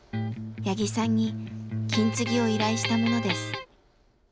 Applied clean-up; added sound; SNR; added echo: none; Electric guitar; 3 dB; none.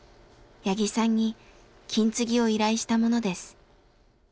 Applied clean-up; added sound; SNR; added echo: none; none; none; none.